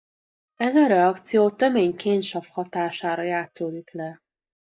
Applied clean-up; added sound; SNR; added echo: neural mask model DeepFilterNet 3.